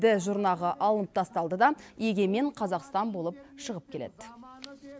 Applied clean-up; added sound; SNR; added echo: none; none; none; none.